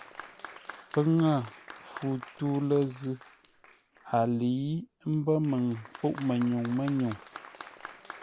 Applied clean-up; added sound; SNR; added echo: none; Applause; 17 dB; none.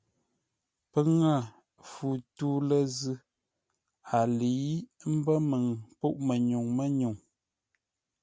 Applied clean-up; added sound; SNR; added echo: none; none; none; none.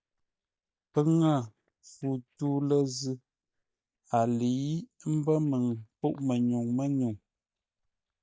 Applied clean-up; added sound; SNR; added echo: neural mask model DeepFilterNet 3.